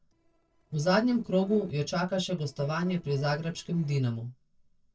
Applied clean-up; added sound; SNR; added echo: neural separator model SepFormer DNS4.